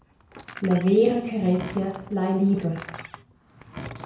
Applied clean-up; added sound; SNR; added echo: none; Door; 16 dB; reverberation time 0.5 s.